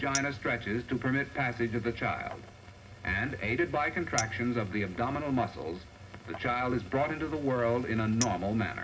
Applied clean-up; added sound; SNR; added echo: none; Chink, clink; 15 dB; reverberation time 0.4 s.